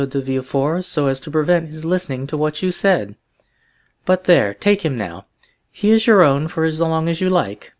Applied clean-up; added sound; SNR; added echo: none; none; none; none.